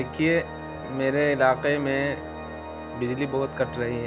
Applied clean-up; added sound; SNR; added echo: none; Organ; 10 dB; none.